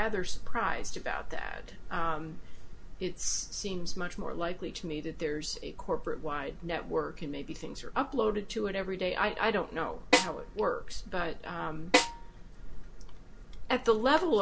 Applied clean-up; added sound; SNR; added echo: none; Snare drum; 0 dB; reverberation time 0.2 s.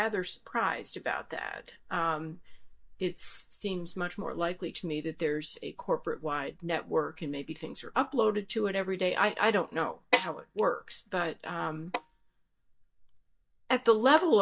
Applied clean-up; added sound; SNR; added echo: neural mask model DeepFilterNet 3.